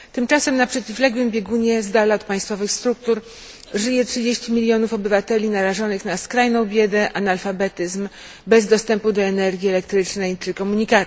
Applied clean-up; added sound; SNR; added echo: none; none; none; none.